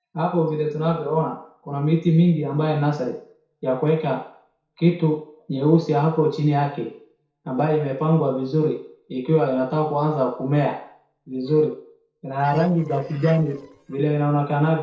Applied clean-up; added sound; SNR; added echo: neural separator model SepFormer DNS4.